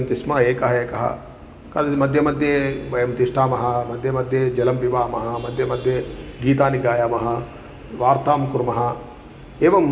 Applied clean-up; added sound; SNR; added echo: none; none; none; none.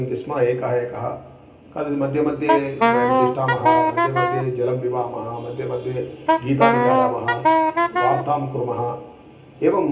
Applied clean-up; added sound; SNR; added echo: none; Wind instrument, woodwind instrument; -4 dB; reverberation time 0.3 s.